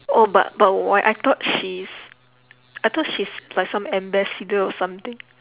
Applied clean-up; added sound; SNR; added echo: none; none; none; none.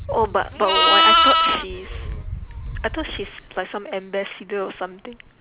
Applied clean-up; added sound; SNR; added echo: none; Livestock, farm animals, working animals; -4 dB; none.